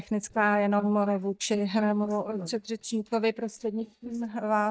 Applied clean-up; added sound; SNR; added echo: neural mask model DeepFilterNet 3.